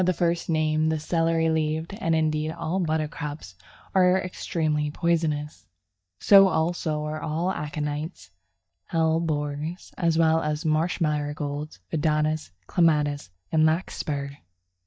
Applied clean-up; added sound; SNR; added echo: neural mask model DeepFilterNet 3.